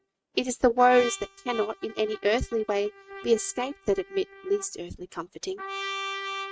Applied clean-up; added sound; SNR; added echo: neural mask model RNNoise.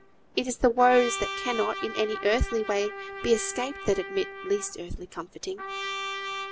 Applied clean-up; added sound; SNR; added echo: none; Trumpet; 9 dB; none.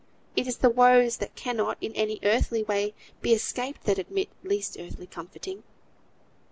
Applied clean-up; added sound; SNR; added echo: none; none; none; none.